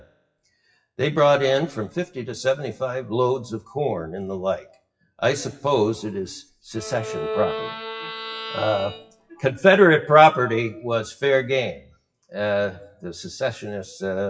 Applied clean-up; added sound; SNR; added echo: classical method WPE with log-MMSE.